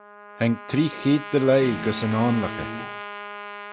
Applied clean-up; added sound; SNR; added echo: none; Trumpet + Guitar; 10 dB; none.